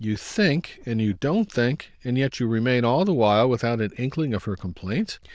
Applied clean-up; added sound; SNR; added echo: neural diffusion model UNIVERSE++.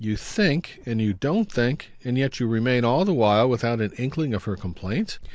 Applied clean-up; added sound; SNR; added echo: neural mask model Resemble Enhance denoiser.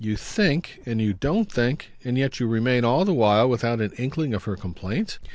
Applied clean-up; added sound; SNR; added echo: none; Writing; 17 dB; none.